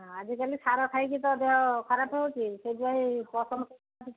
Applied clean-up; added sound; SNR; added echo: none; none; none; none.